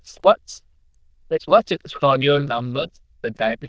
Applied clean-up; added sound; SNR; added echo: neural diffusion model UNIVERSE++.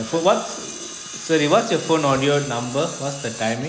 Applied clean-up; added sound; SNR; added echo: none; Tools; 13 dB; none.